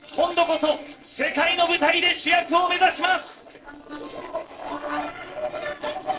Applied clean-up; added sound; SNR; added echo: neural separator model SepFormer DNS4.